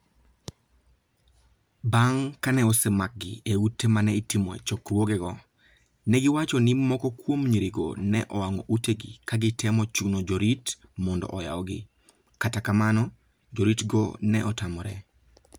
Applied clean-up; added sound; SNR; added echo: none; none; none; none.